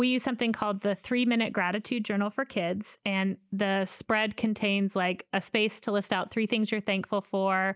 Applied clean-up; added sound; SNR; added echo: none; none; none; none.